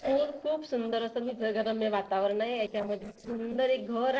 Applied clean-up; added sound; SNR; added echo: neural separator model SepFormer DNS4.